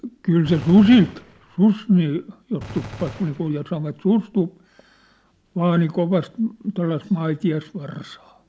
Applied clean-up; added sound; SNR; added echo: none; Gunshot, gunfire; 18 dB; none.